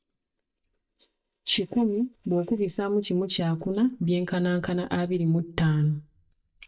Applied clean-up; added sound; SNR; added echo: neural mask model DeepFilterNet 3.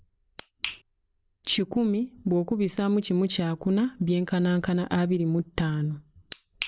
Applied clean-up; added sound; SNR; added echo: none; none; none; none.